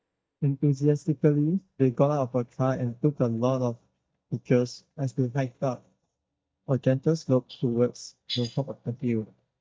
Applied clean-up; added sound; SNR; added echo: neural mask model DeepFilterNet 3.